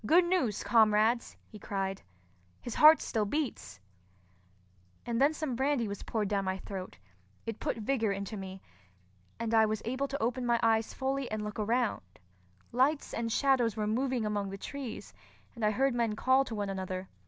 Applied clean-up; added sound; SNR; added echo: none; none; none; none.